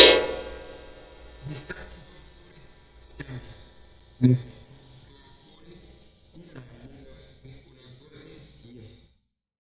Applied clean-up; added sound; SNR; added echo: neural mask model DeepFilterNet 3.